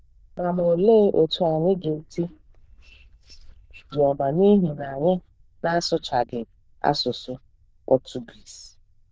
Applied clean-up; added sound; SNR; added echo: neural diffusion model UNIVERSE++.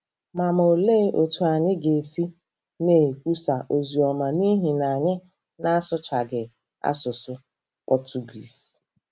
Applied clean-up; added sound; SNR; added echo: none; none; none; none.